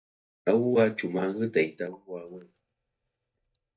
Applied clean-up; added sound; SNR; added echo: neural mask model DeepFilterNet 3.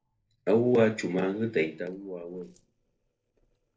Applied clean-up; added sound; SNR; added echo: neural separator model SepFormer DNS4.